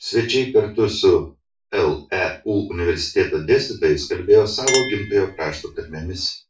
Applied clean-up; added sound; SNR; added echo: none; Chink, clink; 14 dB; reverberation time 0.3 s.